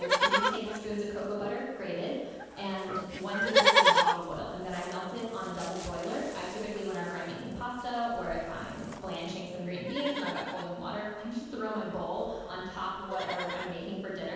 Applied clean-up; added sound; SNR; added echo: none; Livestock, farm animals, working animals; -2 dB; reverberation time 1.2 s.